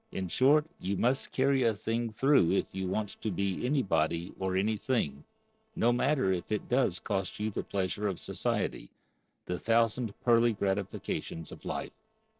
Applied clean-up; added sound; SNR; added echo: neural separator model SepFormer DNS4.